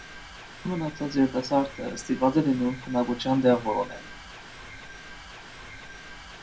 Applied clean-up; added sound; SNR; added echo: none; Mechanisms; 15 dB; reverberation time 0.2 s.